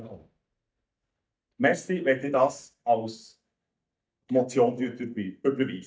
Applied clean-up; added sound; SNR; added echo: neural mask model DeepFilterNet 3.